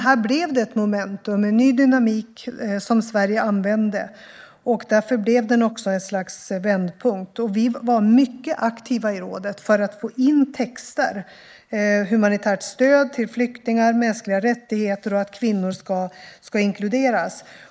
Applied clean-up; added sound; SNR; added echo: neural mask model Resemble Enhance denoiser.